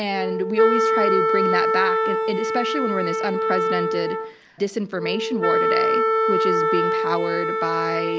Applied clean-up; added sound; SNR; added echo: none; Wind instrument, woodwind instrument; -4 dB; none.